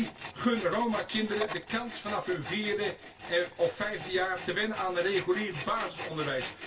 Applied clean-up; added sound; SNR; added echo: none; Tools; 11 dB; reverberation time 0.2 s.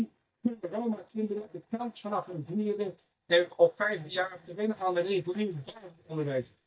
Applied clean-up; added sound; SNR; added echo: neural mask model DeepFilterNet 3.